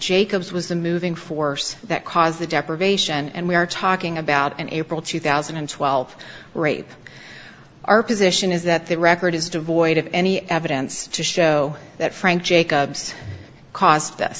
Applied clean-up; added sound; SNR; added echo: none; none; none; none.